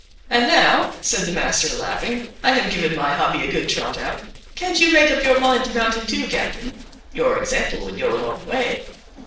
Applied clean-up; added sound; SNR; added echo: neural separator model SepFormer DNS4.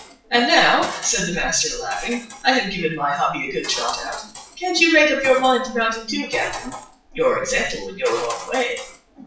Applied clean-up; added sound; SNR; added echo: classical method WPE with log-MMSE.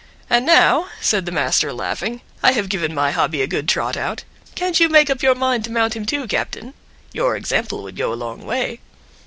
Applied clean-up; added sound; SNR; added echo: none; none; none; none.